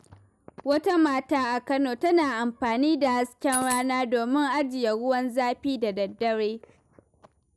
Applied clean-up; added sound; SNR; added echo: none; Coin (dropping); 2 dB; none.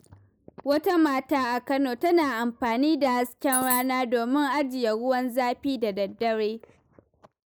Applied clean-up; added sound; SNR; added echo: neural mask model Resemble Enhance denoiser.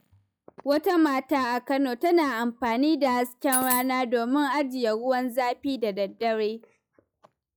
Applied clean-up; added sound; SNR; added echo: classical method log-MMSE.